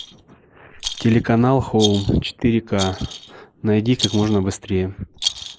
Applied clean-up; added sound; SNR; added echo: neural mask model Resemble Enhance denoiser.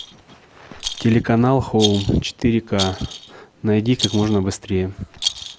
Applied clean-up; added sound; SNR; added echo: none; Rattle; 11 dB; none.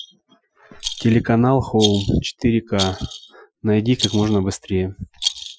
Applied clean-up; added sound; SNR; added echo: classical method Wiener filter.